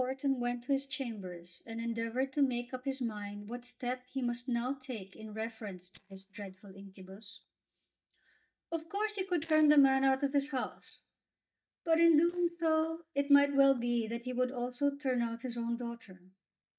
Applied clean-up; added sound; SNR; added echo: neural mask model DeepFilterNet 3.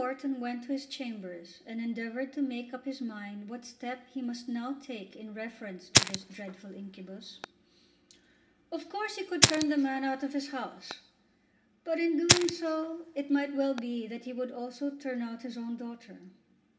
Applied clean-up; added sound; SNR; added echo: none; Fire; -4 dB; reverberation time 0.8 s.